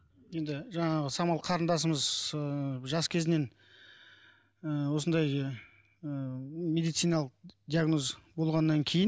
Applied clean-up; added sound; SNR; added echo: none; none; none; none.